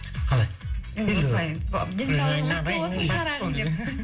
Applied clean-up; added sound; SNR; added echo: none; none; none; reverberation time 0.5 s.